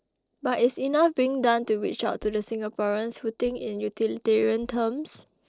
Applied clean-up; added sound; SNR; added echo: neural separator model SepFormer DNS4.